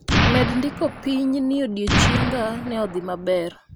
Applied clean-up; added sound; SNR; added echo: none; Explosion; 0 dB; none.